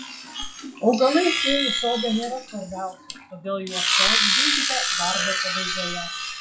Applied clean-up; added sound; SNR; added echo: classical method log-MMSE.